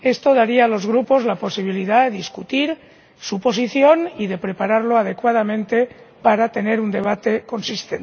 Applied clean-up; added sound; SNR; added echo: none; none; none; none.